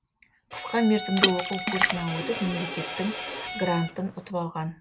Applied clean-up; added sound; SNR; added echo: none; Bowed string instrument + Water / Splash, splatter; 2 dB; none.